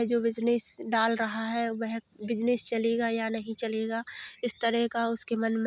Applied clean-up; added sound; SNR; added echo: none; none; none; none.